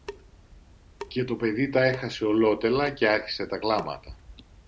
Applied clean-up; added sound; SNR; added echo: none; Drip / Sink (filling or washing) / Water tap, faucet; 18 dB; none.